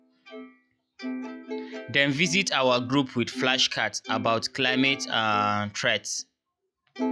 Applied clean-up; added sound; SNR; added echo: classical method log-MMSE.